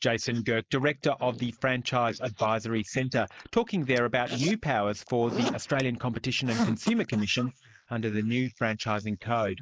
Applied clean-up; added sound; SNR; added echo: neural mask model Resemble Enhance denoiser.